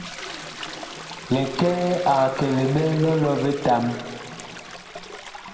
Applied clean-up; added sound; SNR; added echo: none; Toilet flush; 13 dB; reverberation time 2.1 s.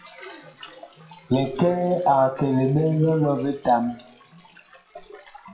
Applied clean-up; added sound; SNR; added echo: classical method WPE with log-MMSE.